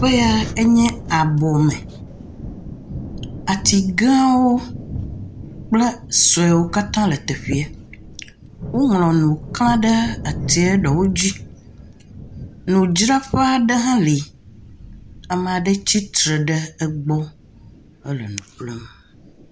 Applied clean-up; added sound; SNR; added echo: none; Thunder; 13 dB; none.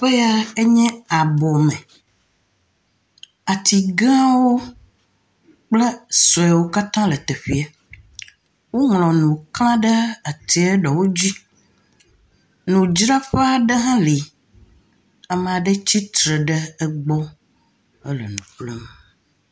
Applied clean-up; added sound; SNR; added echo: none; none; none; none.